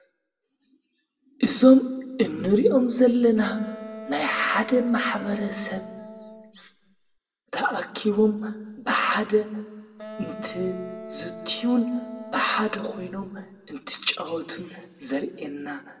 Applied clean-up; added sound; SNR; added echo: none; Wind instrument, woodwind instrument; 15 dB; reverberation time 1.0 s.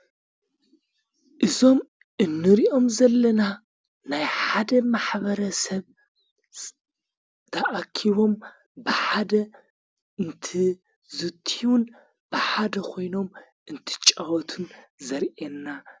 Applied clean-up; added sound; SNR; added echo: none; none; none; none.